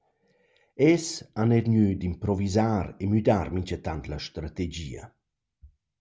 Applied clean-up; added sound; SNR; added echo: none; none; none; none.